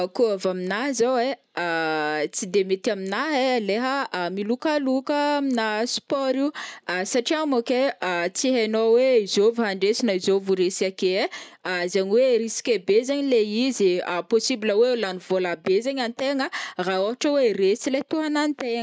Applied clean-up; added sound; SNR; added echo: none; none; none; none.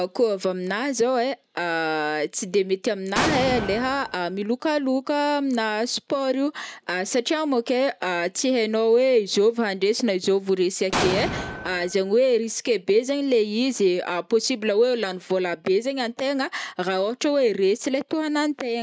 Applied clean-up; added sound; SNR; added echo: none; Explosion; 6 dB; none.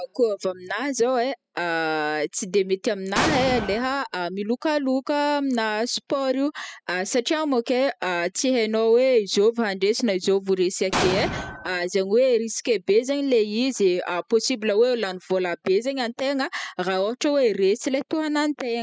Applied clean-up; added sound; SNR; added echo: classical method spectral subtraction.